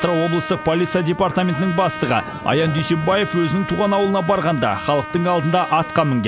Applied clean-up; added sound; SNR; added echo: none; Trumpet; 11 dB; none.